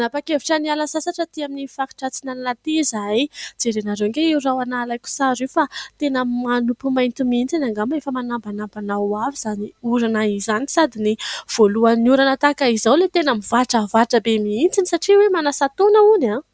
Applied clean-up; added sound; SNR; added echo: none; none; none; none.